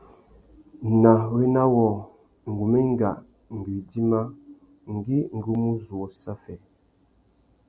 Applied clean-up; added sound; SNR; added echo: none; none; none; none.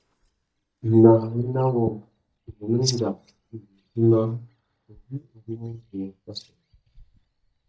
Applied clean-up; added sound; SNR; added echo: neural mask model DeepFilterNet 3.